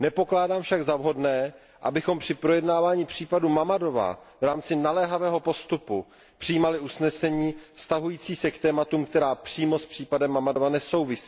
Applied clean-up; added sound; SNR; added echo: none; none; none; none.